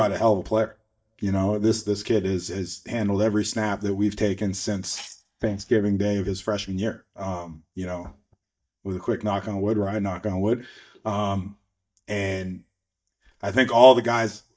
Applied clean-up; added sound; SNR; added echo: neural mask model DeepFilterNet 3.